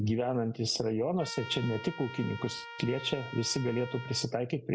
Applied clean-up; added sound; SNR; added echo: none; Trumpet; 14 dB; none.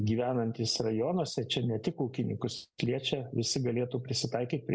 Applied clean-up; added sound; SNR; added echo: none; none; none; none.